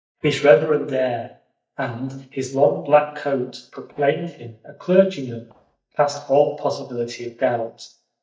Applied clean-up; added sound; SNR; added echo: neural mask model DeepFilterNet 3.